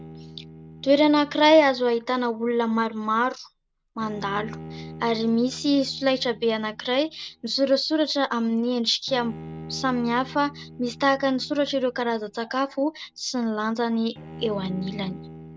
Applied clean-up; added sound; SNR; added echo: none; Bowed string instrument; 18 dB; none.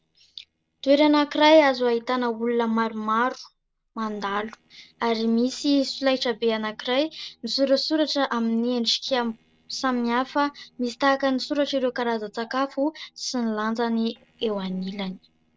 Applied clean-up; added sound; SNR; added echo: neural separator model SepFormer DNS4.